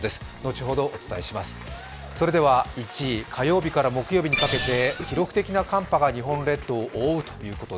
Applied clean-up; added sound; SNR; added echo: none; Respiratory sounds + Applause / Crowd; 18 dB; none.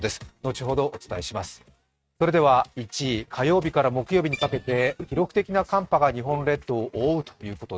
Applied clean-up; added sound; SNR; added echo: neural mask model RNNoise.